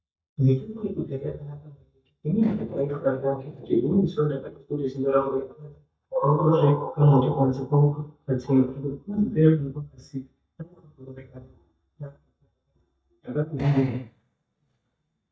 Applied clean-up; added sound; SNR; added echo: neural mask model DeepFilterNet 3.